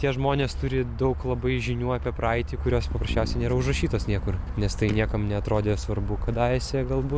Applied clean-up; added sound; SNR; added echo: none; Bass guitar; 18 dB; none.